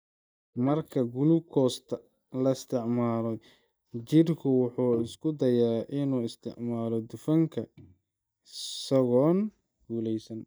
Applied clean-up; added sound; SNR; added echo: neural mask model DeepFilterNet 3.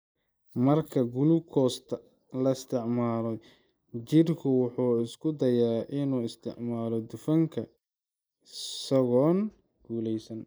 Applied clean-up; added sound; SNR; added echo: neural mask model Resemble Enhance denoiser.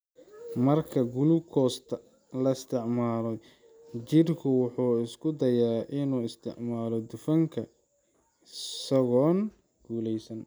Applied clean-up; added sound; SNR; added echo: none; none; none; none.